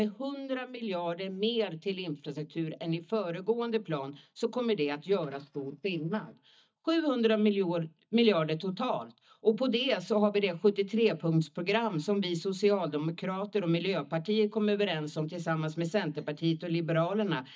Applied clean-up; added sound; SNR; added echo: neural mask model DeepFilterNet 3.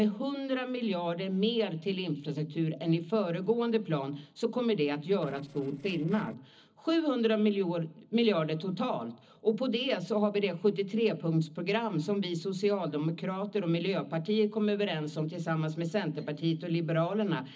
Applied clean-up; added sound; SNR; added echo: neural separator model SepFormer DNS4.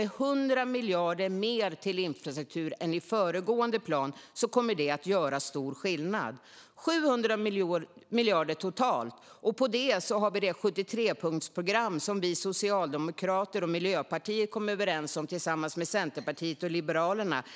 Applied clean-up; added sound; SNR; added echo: none; none; none; none.